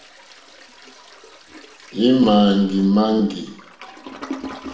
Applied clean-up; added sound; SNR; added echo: none; Toilet flush; 17 dB; reverberation time 0.7 s.